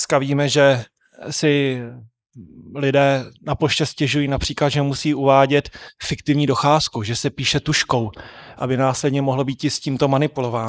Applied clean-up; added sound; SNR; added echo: neural mask model Resemble Enhance denoiser.